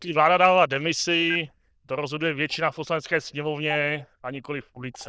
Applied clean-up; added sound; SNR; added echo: neural diffusion model UNIVERSE++.